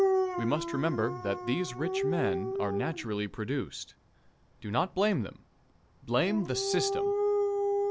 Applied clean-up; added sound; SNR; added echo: none; Dog; 0 dB; none.